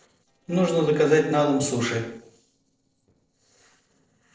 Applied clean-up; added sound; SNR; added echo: neural separator model SepFormer DNS4.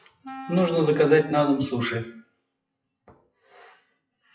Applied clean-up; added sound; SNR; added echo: classical method WPE with log-MMSE.